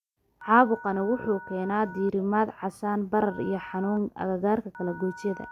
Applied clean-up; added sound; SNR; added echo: none; Telephone; 18 dB; none.